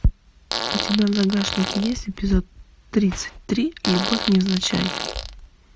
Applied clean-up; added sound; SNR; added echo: none; Fart; 6 dB; none.